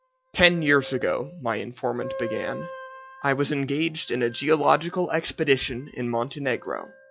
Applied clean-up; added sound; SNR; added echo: classical method log-MMSE.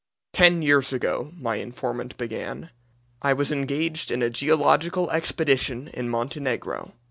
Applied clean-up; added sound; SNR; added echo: none; none; none; none.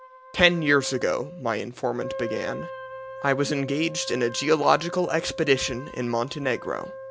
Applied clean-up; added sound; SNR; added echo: none; Wind instrument, woodwind instrument; 12 dB; none.